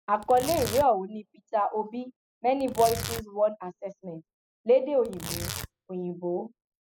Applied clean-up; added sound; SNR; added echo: classical method spectral subtraction.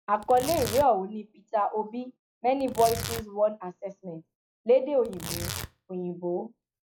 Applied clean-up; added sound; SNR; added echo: classical method log-MMSE.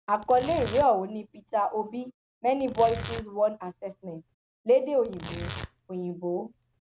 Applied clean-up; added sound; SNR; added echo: none; Tearing; 11 dB; none.